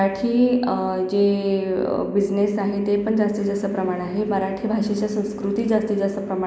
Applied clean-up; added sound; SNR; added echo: none; none; none; none.